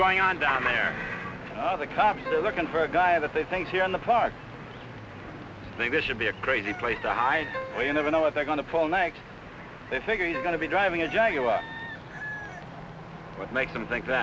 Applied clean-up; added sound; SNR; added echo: none; Chicken, rooster + Keyboard (musical); 13 dB; none.